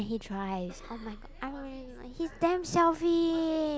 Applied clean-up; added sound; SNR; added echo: none; Bus; 18 dB; none.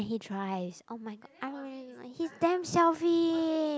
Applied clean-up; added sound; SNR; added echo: none; none; none; none.